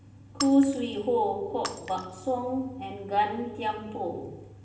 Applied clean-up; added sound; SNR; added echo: none; Shatter; 13 dB; reverberation time 0.9 s.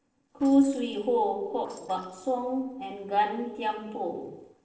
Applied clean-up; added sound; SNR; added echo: neural separator model SepFormer DNS4.